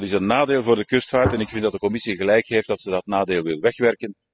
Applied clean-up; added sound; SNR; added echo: classical method spectral subtraction.